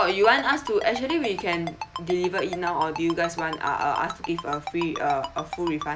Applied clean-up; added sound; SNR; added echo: none; Ringtone; 11 dB; none.